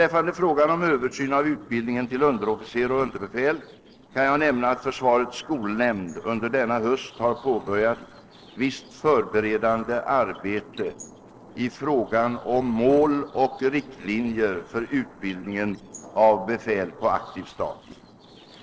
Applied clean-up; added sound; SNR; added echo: neural separator model SepFormer DNS4.